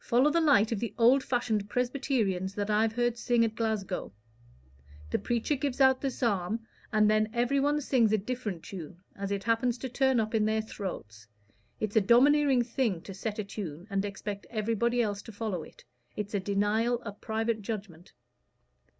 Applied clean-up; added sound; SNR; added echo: none; none; none; none.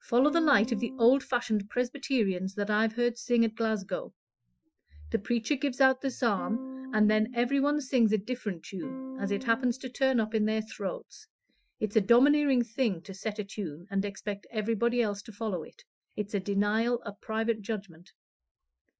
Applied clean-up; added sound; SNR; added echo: classical method Wiener filter.